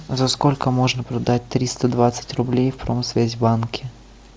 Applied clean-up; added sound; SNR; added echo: none; none; none; none.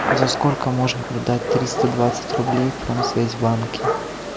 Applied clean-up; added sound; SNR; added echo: none; Gunshot, gunfire; 2 dB; none.